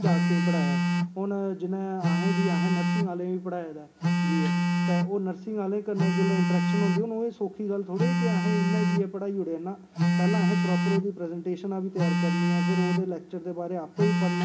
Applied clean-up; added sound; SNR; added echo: none; Telephone; -4 dB; reverberation time 0.3 s.